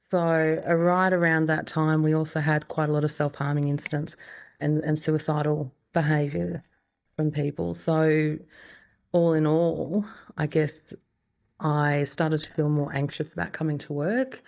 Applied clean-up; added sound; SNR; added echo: neural mask model DeepFilterNet 3.